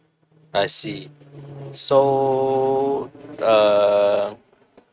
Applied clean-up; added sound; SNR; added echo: neural mask model RNNoise.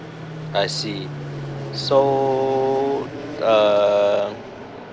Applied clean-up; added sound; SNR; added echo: none; Fixed-wing aircraft, airplane; 11 dB; none.